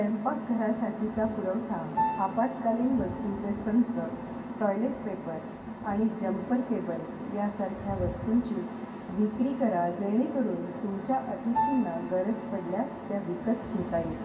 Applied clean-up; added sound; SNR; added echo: none; Piano; 12 dB; reverberation time 0.2 s.